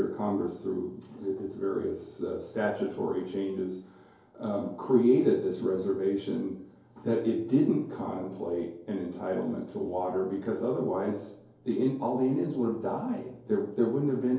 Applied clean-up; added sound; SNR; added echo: none; none; none; reverberation time 2.4 s.